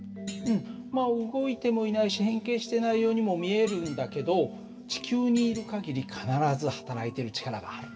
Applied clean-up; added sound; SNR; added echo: none; Thump, thud; 19 dB; reverberation time 2.7 s.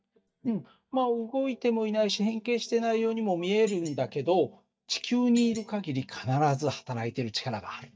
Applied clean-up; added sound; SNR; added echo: neural mask model DeepFilterNet 3.